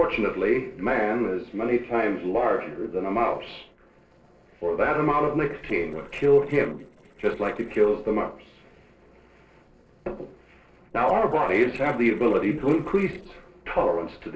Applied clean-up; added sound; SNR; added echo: neural separator model SepFormer DNS4.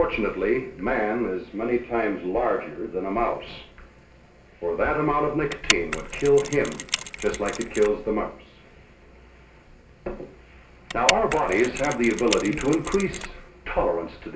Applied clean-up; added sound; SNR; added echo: none; Mechanisms; 6 dB; reverberation time 0.3 s.